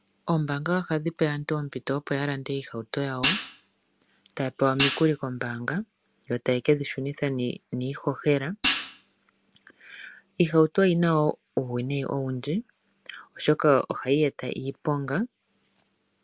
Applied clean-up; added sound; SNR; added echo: none; Hi-hat; 4 dB; none.